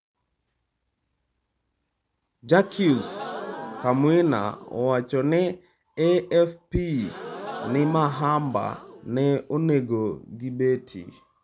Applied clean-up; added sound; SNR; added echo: none; Crowd / Gasp; 13 dB; none.